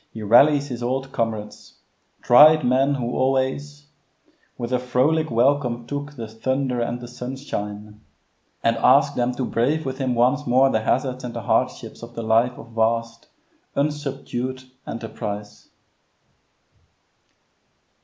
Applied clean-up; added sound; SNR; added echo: none; none; none; none.